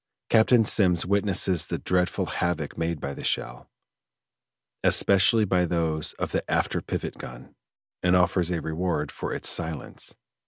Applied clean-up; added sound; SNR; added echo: none; none; none; none.